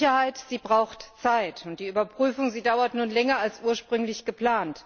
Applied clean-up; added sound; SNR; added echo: none; none; none; none.